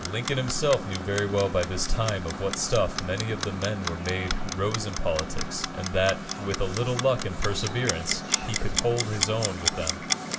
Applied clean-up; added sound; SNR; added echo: none; Clock; 5 dB; reverberation time 1.8 s.